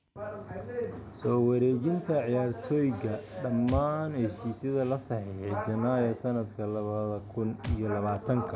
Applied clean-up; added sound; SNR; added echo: none; Thump, thud; 14 dB; none.